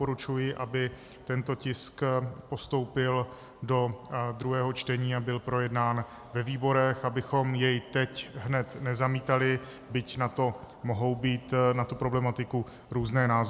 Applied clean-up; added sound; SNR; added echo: none; none; none; none.